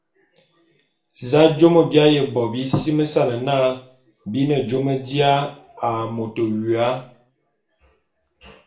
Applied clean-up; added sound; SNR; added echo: none; none; none; reverberation time 0.4 s.